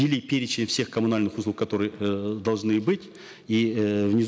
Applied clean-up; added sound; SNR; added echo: none; none; none; none.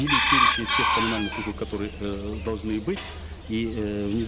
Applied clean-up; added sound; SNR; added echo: none; Chicken, rooster; -3 dB; none.